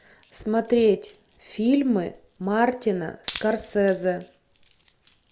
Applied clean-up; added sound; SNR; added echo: none; Wood; 17 dB; none.